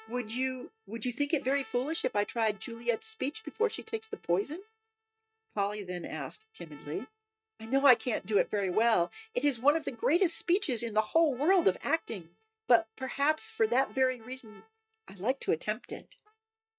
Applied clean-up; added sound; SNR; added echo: neural mask model RNNoise.